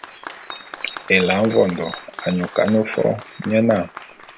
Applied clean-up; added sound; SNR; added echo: none; Applause; 16 dB; none.